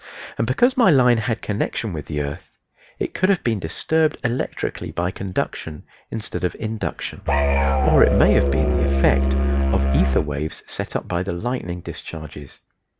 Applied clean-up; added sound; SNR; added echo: none; Musical instrument; -4 dB; none.